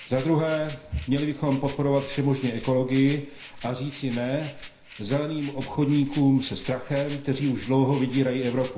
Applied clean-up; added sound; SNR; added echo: none; Rattle (instrument); 4 dB; reverberation time 0.5 s.